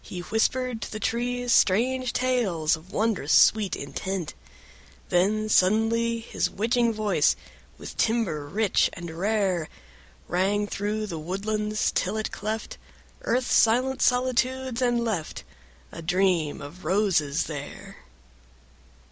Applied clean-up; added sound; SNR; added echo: none; none; none; none.